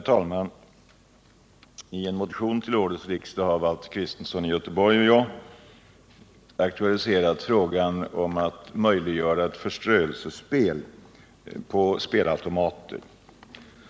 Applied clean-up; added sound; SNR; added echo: none; none; none; none.